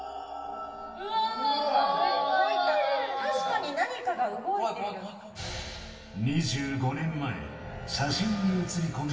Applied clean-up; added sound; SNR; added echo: none; none; none; reverberation time 1.2 s.